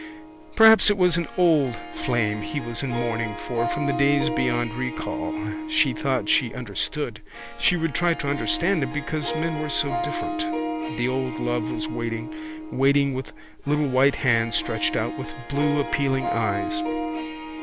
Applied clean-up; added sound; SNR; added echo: none; Harp; 6 dB; none.